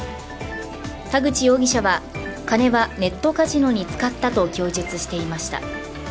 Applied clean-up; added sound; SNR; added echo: none; none; none; none.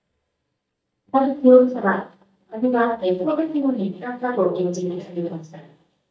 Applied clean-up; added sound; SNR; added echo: neural mask model DeepFilterNet 3.